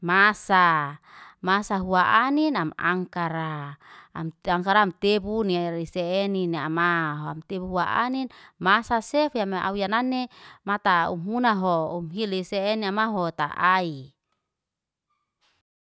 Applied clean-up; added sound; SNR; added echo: none; none; none; none.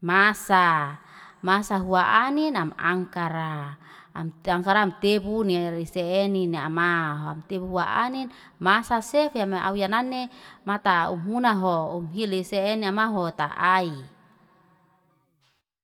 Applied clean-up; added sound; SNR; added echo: none; none; none; reverberation time 1.3 s.